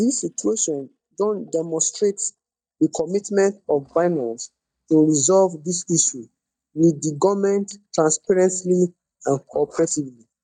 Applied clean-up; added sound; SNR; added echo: neural mask model DeepFilterNet 3.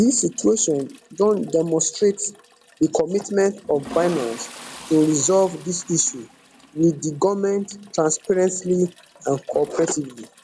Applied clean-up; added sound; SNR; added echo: none; Toilet flush; 20 dB; none.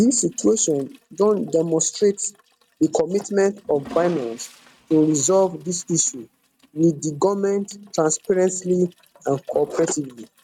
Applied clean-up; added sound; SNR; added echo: neural mask model RNNoise.